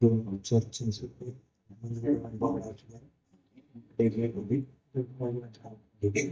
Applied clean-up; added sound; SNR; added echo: neural mask model DeepFilterNet 3.